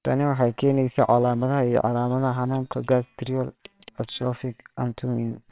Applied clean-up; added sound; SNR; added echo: neural separator model SepFormer WHAMR!.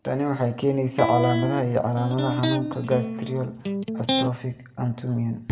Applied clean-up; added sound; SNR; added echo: none; Electric guitar; 4 dB; reverberation time 0.8 s.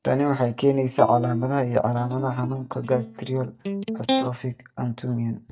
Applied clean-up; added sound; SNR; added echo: neural mask model DeepFilterNet 3.